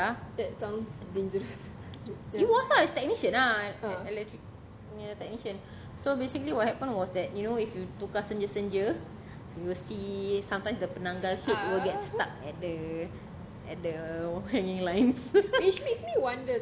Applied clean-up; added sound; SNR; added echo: none; none; none; none.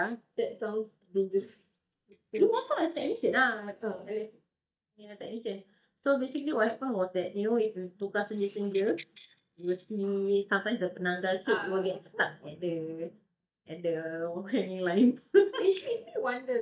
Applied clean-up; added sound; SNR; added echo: neural mask model DeepFilterNet 3.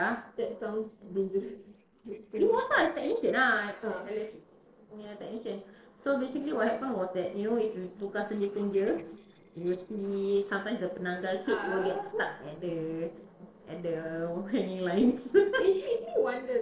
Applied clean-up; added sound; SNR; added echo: neural separator model SepFormer DNS4.